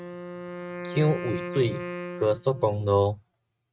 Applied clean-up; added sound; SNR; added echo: neural mask model RNNoise.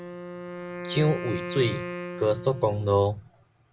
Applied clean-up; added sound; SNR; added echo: none; Wind instrument, woodwind instrument; 9 dB; none.